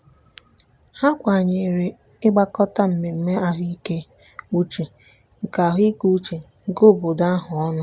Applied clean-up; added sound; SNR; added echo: none; none; none; none.